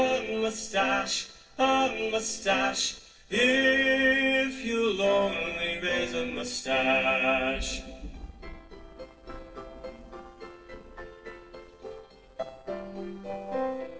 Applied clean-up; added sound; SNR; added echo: neural separator model SepFormer DNS4.